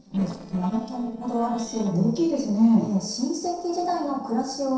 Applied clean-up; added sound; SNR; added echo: neural separator model SepFormer DNS4.